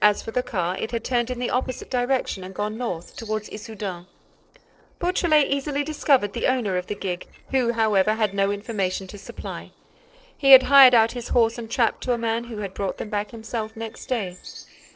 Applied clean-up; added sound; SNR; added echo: neural separator model SepFormer DNS4.